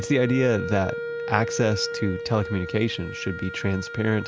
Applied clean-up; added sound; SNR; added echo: none; Wind instrument, woodwind instrument; 8 dB; none.